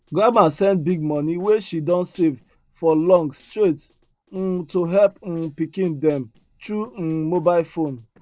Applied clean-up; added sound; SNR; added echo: neural separator model SepFormer DNS4.